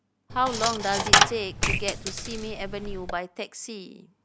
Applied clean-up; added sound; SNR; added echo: none; Coin (dropping); -5 dB; none.